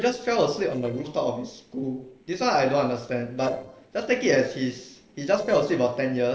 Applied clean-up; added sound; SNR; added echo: neural separator model SepFormer DNS4.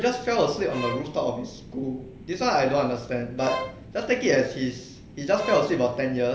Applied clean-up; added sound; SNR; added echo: none; Bowed string instrument; 11 dB; none.